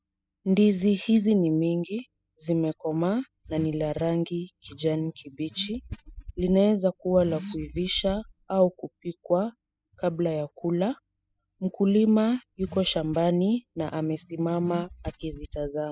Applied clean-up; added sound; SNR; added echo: classical method spectral subtraction.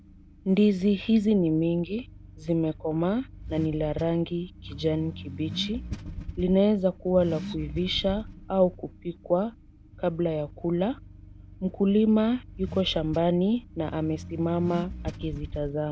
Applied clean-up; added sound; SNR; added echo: none; Accelerating, revving, vroom / Car; 13 dB; none.